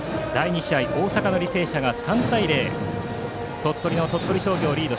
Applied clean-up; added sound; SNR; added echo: none; none; none; none.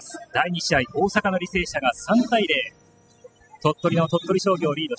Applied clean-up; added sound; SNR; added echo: classical method spectral subtraction.